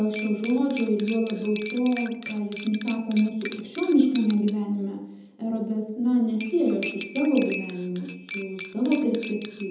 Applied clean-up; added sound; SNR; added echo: none; Cutlery, silverware; 11 dB; reverberation time 0.8 s.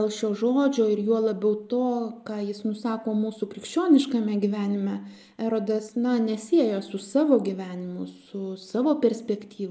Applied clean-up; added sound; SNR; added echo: none; none; none; none.